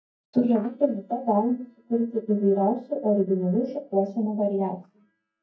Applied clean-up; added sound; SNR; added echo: neural mask model DeepFilterNet 3.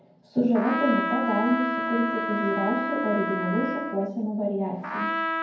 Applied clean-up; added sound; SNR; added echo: none; Trumpet; 3 dB; reverberation time 0.9 s.